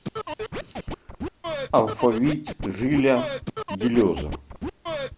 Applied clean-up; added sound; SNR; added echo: none; Scratching (performance technique); 7 dB; none.